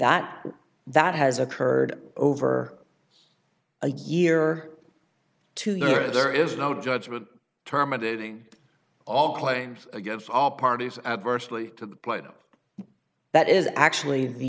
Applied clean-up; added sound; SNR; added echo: none; none; none; none.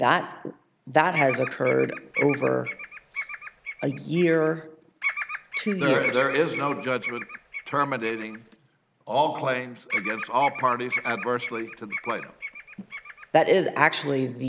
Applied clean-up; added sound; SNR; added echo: none; Bird vocalization, bird call, bird song; 8 dB; none.